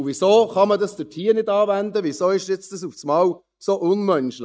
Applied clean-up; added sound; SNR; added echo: neural mask model DeepFilterNet 3.